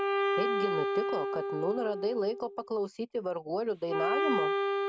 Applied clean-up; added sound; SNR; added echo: none; Wind instrument, woodwind instrument; -2 dB; none.